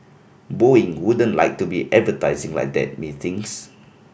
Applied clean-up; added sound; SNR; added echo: none; none; none; none.